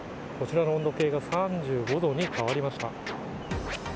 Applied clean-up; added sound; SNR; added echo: none; Scratching (performance technique); 12 dB; none.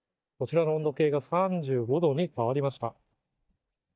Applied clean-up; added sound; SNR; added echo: neural mask model DeepFilterNet 3.